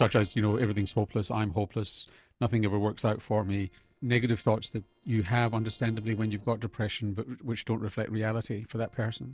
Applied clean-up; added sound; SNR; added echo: neural separator model SepFormer DNS4.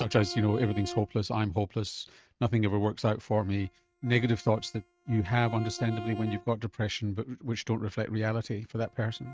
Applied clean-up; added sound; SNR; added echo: neural mask model RNNoise.